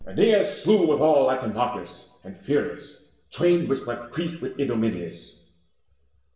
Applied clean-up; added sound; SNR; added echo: none; none; none; reverberation time 0.8 s.